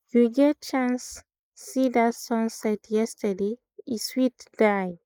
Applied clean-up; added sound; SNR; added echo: neural mask model Resemble Enhance denoiser.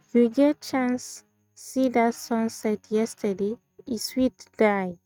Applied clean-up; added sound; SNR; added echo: neural mask model RNNoise.